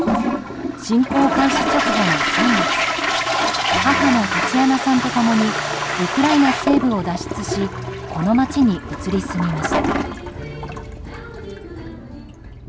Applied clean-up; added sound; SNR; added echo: none; Toilet flush; 1 dB; none.